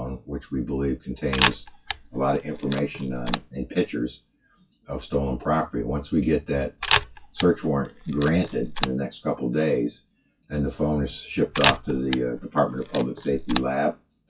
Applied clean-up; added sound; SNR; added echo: classical method WPE with log-MMSE.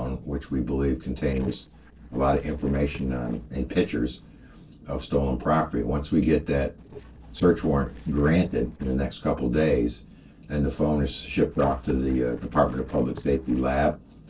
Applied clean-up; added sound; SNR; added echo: neural separator model SepFormer DNS4.